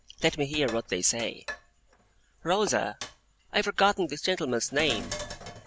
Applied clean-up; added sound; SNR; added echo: none; Sink (filling or washing); 13 dB; none.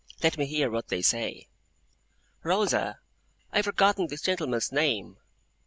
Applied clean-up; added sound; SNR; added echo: none; none; none; none.